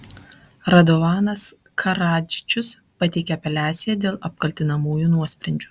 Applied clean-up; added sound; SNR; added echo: none; none; none; none.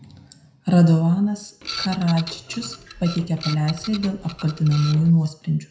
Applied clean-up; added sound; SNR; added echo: none; Printer; 14 dB; reverberation time 0.4 s.